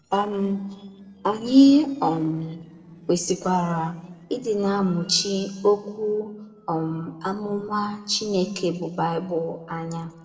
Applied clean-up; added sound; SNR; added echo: neural separator model SepFormer DNS4.